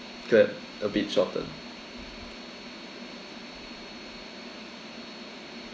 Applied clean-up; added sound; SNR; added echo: none; none; none; none.